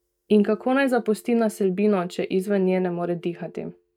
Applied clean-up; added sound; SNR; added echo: neural mask model DeepFilterNet 3.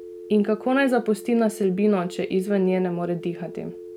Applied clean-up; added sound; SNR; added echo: none; Telephone; 15 dB; none.